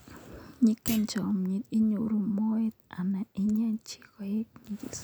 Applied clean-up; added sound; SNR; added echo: none; Thump, thud; 14 dB; none.